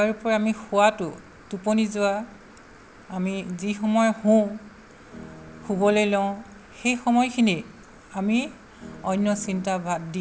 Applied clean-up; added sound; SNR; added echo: none; Guitar; 17 dB; none.